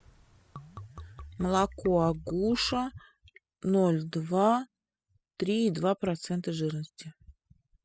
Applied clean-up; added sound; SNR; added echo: classical method spectral subtraction.